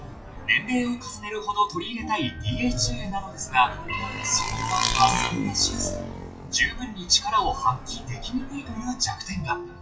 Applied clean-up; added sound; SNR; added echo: classical method WPE with log-MMSE.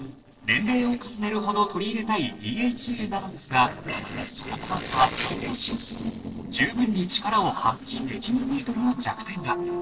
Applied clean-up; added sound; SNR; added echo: neural separator model SepFormer DNS4.